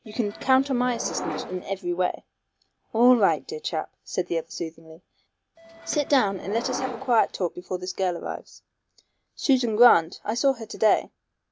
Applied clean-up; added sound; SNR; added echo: none; Subway, metro, underground; 11 dB; none.